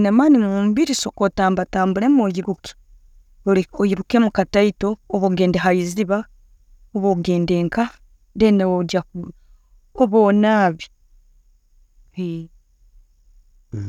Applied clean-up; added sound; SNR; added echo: none; none; none; none.